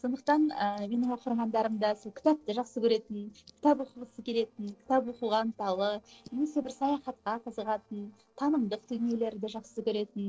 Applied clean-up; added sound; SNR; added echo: neural separator model SepFormer DNS4.